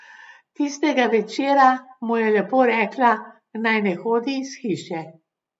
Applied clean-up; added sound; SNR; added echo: none; none; none; none.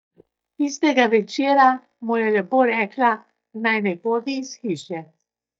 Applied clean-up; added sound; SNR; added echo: neural mask model DeepFilterNet 3.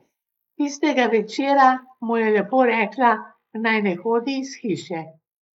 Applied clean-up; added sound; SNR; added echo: neural mask model Resemble Enhance denoiser.